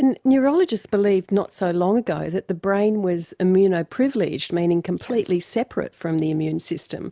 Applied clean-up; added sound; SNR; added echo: none; none; none; none.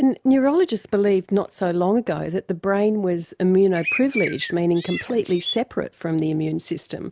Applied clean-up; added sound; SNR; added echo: none; Bird; 9 dB; none.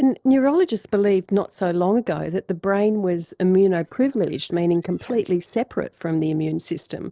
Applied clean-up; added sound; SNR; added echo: neural separator model SepFormer DNS4.